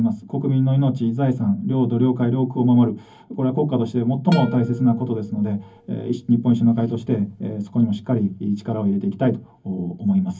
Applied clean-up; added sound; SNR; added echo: none; Plucked string instrument; 19 dB; reverberation time 0.3 s.